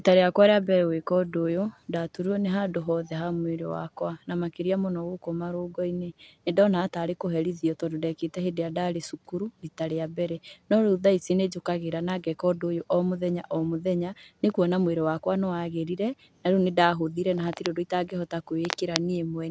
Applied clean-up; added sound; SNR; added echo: none; none; none; none.